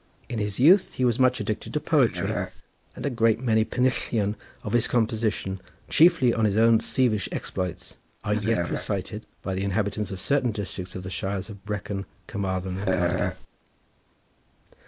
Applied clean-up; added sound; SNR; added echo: neural mask model Resemble Enhance denoiser.